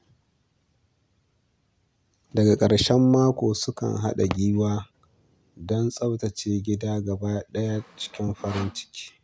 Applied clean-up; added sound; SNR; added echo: none; Sawing; 18 dB; none.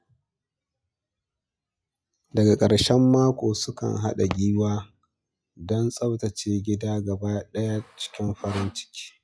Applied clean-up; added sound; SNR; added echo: classical method log-MMSE.